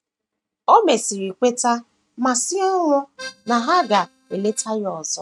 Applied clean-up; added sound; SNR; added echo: neural mask model RNNoise.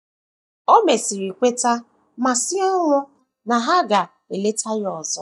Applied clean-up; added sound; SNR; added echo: neural mask model DeepFilterNet 3.